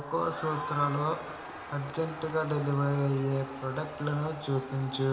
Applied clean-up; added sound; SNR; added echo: none; Crowd; 11 dB; reverberation time 0.8 s.